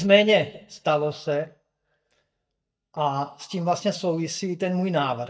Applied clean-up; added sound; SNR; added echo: neural mask model DeepFilterNet 3.